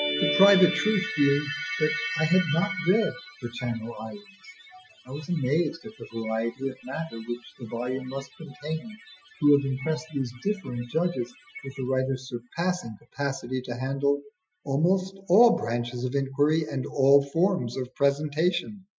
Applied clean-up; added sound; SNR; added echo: classical method Wiener filter.